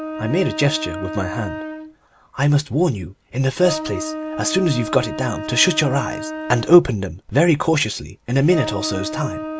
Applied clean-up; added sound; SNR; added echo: none; Wind instrument, woodwind instrument; 9 dB; none.